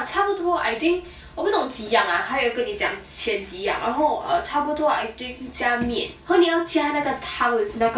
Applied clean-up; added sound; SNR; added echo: none; none; none; reverberation time 0.3 s.